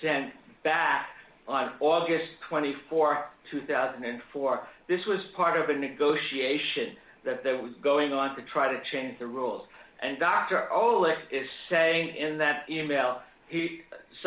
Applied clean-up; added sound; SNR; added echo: none; none; none; none.